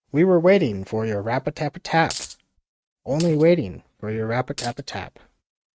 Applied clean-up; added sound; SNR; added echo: neural mask model RNNoise.